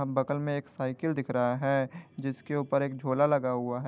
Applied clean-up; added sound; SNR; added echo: none; none; none; none.